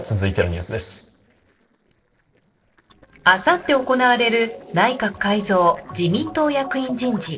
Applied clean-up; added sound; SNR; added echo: neural separator model SepFormer DNS4.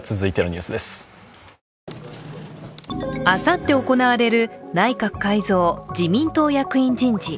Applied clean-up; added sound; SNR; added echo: none; none; none; none.